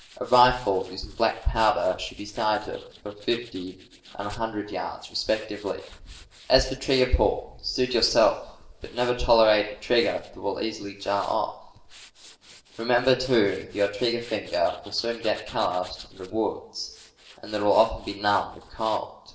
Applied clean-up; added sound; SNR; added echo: neural separator model SepFormer DNS4.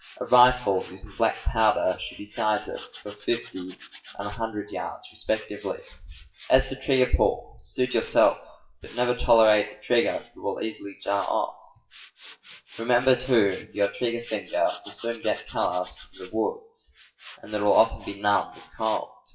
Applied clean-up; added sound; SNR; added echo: classical method WPE with log-MMSE.